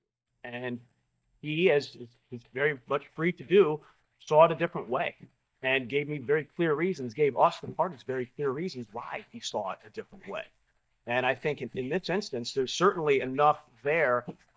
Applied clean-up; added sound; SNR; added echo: neural mask model DeepFilterNet 3.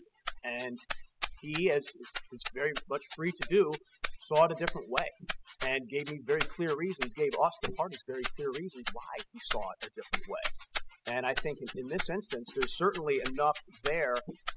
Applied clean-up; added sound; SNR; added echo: classical method spectral subtraction.